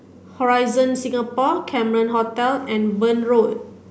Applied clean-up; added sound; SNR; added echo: none; none; none; none.